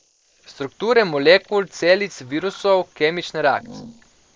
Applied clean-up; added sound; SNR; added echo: neural mask model Resemble Enhance denoiser.